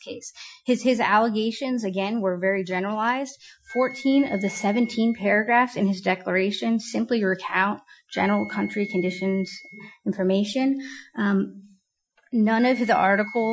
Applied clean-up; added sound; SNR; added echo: classical method Wiener filter.